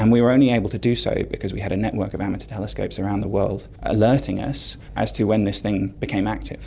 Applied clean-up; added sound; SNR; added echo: none; none; none; none.